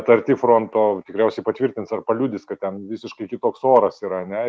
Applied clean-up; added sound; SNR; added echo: none; none; none; none.